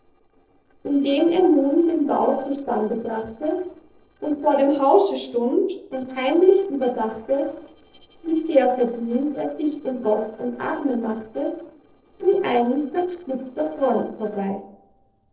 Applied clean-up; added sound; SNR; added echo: neural separator model SepFormer DNS4.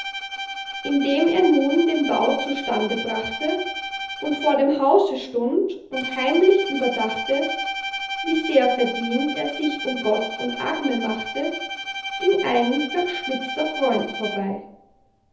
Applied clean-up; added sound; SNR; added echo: none; Bowed string instrument; 8 dB; reverberation time 0.7 s.